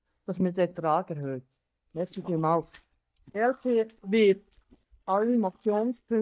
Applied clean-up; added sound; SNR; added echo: neural mask model DeepFilterNet 3.